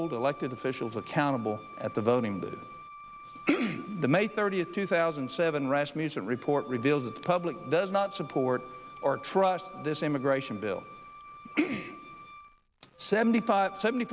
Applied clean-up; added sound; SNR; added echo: none; Wind instrument, woodwind instrument; 17 dB; none.